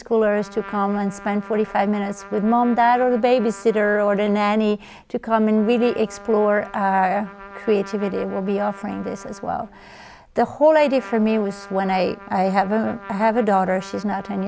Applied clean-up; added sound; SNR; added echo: none; Trumpet; 19 dB; none.